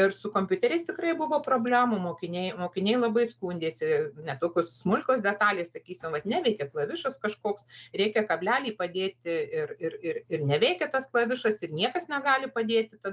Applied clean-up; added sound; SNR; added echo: none; none; none; none.